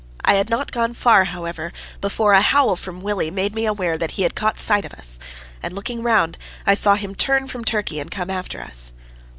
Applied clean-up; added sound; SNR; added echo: none; none; none; none.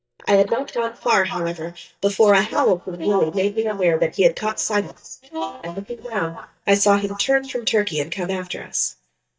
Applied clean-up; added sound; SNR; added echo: neural mask model DeepFilterNet 3.